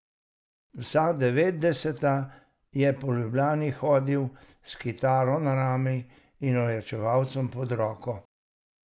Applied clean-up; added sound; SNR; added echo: none; none; none; none.